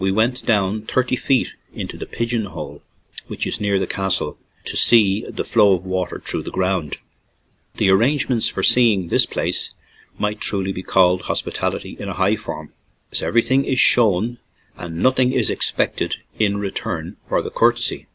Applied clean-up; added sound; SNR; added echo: none; none; none; none.